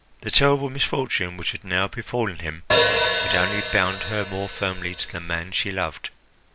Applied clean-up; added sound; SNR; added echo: none; Hi-hat; -3 dB; none.